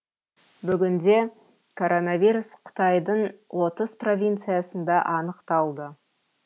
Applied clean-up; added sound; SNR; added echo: none; none; none; none.